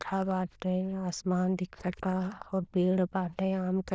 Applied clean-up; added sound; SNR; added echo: neural diffusion model UNIVERSE++.